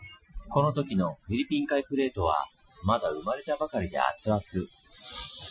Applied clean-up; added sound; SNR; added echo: classical method Wiener filter.